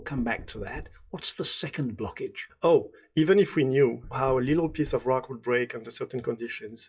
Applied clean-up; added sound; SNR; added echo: classical method WPE with log-MMSE.